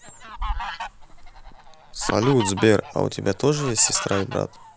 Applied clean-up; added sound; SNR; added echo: none; Fowl; 9 dB; none.